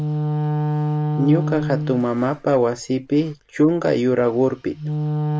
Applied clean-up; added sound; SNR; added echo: none; Wind instrument, woodwind instrument; 3 dB; none.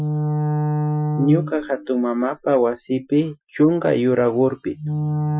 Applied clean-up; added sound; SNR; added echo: classical method Wiener filter.